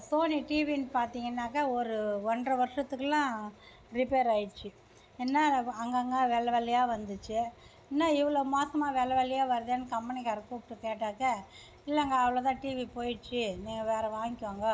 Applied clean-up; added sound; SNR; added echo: none; none; none; none.